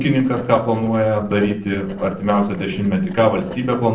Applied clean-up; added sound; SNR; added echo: neural separator model SepFormer DNS4.